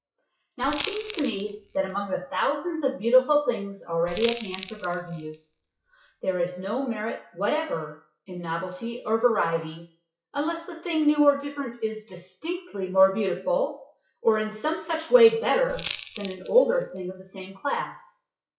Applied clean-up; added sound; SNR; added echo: classical method WPE with log-MMSE.